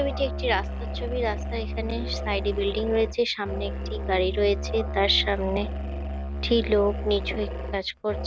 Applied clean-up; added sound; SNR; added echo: none; Musical instrument; 4 dB; none.